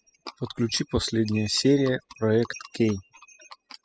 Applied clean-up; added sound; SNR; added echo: classical method spectral subtraction.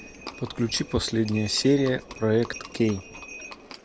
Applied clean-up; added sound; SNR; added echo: none; Livestock, farm animals, working animals; 16 dB; none.